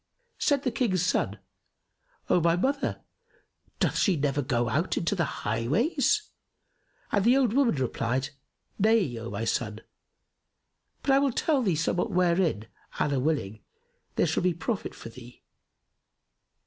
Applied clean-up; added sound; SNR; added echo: none; none; none; none.